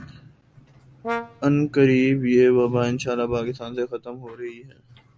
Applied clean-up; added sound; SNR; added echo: none; Brass instrument; 12 dB; none.